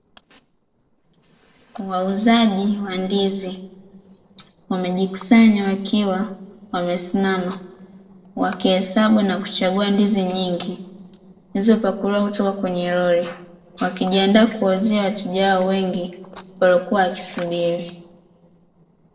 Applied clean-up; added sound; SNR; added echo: neural separator model SepFormer DNS4.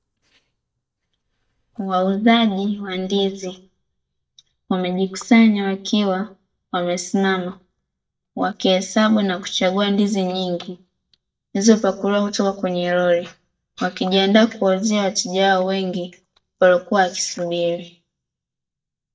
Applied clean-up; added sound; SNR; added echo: neural mask model DeepFilterNet 3.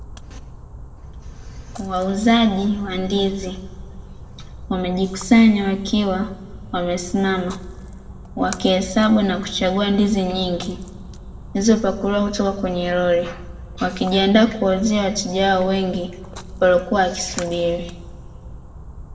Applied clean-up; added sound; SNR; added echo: none; Splash, splatter; 15 dB; reverberation time 1.1 s.